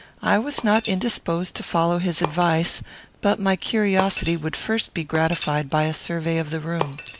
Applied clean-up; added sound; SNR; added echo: none; Shatter; 12 dB; none.